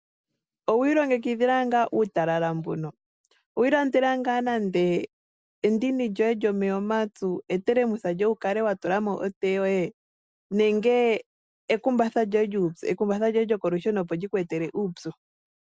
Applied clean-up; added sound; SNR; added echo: none; none; none; none.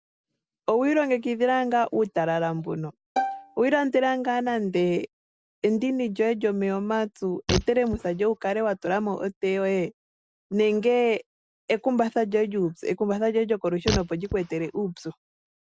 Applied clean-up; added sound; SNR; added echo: none; Bowed string instrument + Fart; 7 dB; none.